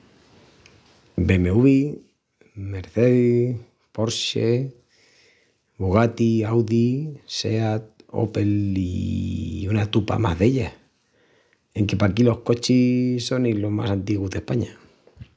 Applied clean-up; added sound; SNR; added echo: none; none; none; none.